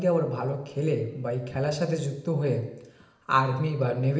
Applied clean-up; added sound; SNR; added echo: none; none; none; reverberation time 0.8 s.